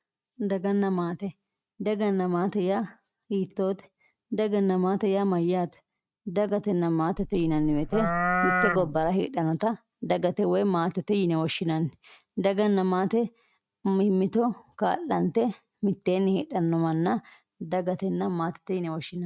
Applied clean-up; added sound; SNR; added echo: neural mask model RNNoise.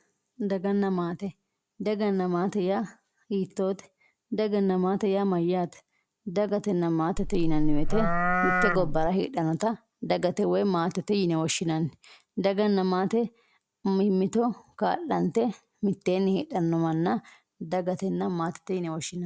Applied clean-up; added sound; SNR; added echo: none; Livestock, farm animals, working animals; -3 dB; none.